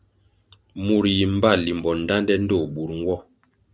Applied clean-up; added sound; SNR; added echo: none; none; none; none.